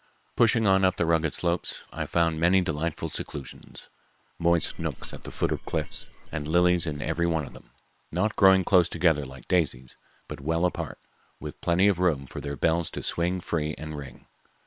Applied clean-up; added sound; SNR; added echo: neural separator model SepFormer WHAM!.